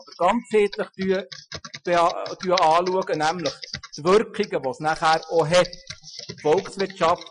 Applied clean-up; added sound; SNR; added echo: classical method Wiener filter.